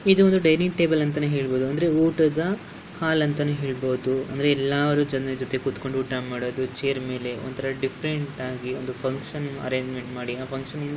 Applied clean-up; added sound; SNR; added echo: none; none; none; none.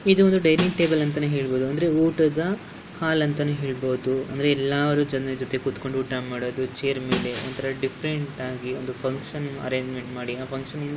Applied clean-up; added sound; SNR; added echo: none; Shatter; 14 dB; none.